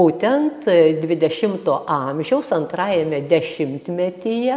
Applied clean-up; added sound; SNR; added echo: none; none; none; none.